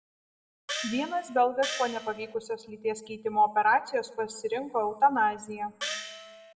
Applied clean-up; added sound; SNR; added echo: none; Gong; 8 dB; reverberation time 0.7 s.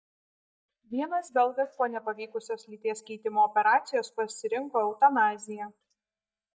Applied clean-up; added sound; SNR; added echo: neural mask model DeepFilterNet 3.